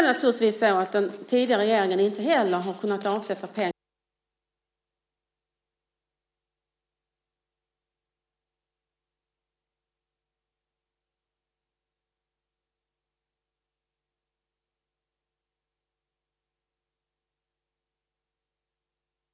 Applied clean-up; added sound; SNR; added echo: none; none; none; none.